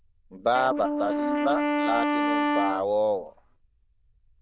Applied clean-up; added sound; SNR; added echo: neural diffusion model UNIVERSE++.